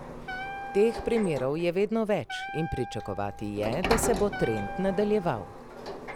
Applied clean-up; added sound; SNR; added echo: none; Sliding door + Wind instrument, woodwind instrument; 7 dB; none.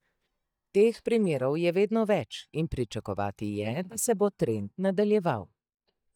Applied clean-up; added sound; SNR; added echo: neural mask model DeepFilterNet 3.